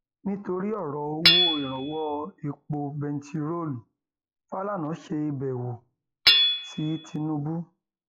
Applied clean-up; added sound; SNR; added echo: classical method log-MMSE.